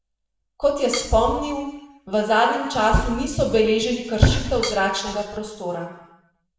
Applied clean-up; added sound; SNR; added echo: none; Drum kit; 16 dB; reverberation time 0.9 s.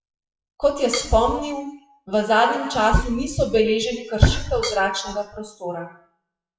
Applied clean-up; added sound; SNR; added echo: classical method WPE with log-MMSE.